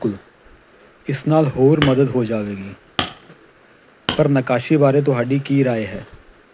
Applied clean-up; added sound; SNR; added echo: none; Hammer; 10 dB; none.